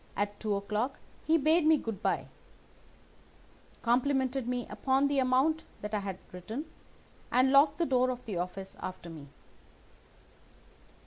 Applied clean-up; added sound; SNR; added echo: none; none; none; none.